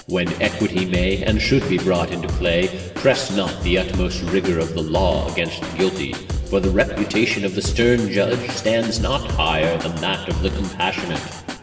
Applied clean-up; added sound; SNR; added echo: none; Drum kit; 7 dB; reverberation time 2.5 s.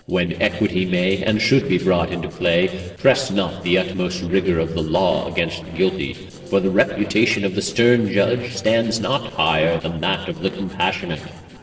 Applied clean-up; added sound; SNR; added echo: neural separator model SepFormer DNS4.